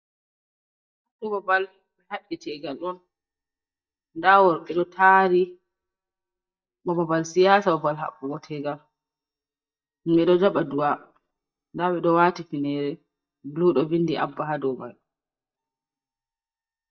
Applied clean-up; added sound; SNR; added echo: neural mask model DeepFilterNet 3.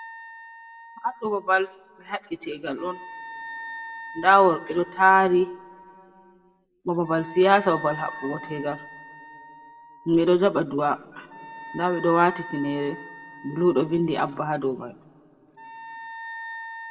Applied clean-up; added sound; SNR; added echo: none; Wind instrument, woodwind instrument; 16 dB; reverberation time 1.2 s.